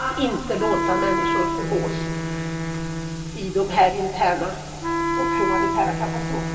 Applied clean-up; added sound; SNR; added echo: none; Wind instrument, woodwind instrument; 1 dB; reverberation time 2.5 s.